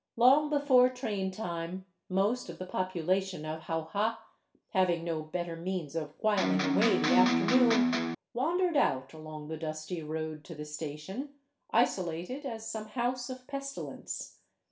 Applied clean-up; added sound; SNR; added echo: none; Electric guitar; -4 dB; reverberation time 0.3 s.